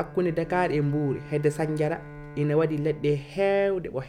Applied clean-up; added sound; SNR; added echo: none; Bowed string instrument; 17 dB; none.